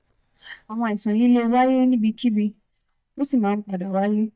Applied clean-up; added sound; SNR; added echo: neural mask model DeepFilterNet 3.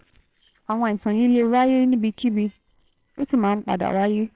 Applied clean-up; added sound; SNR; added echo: neural separator model SepFormer WHAMR!.